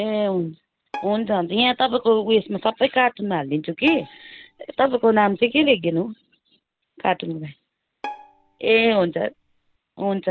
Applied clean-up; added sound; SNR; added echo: none; Bowed string instrument; 18 dB; none.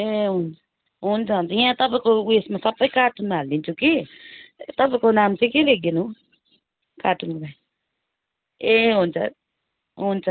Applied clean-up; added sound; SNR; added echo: none; none; none; none.